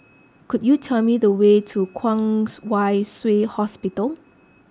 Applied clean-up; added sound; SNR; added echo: none; none; none; none.